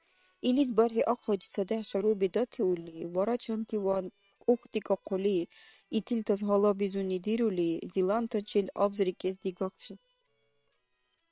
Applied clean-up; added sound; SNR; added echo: neural separator model SepFormer WHAM!.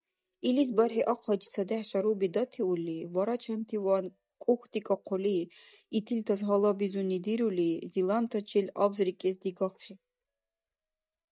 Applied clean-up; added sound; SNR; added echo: neural mask model DeepFilterNet 3.